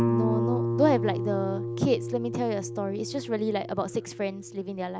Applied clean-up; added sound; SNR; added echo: none; Guitar; 2 dB; none.